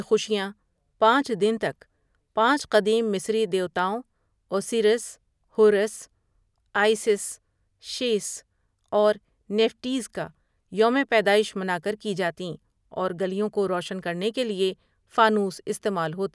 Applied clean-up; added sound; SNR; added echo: none; none; none; none.